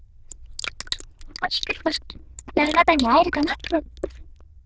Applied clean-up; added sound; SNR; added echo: neural diffusion model UNIVERSE++.